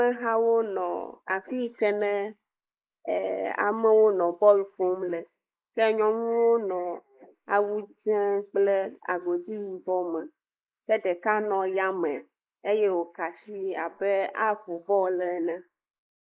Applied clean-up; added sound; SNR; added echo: neural mask model Resemble Enhance denoiser.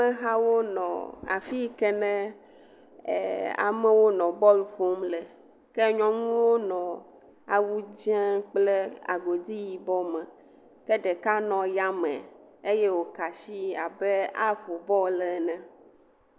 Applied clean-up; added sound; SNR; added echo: none; none; none; none.